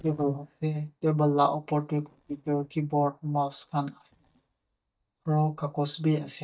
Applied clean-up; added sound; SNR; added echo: neural mask model DeepFilterNet 3.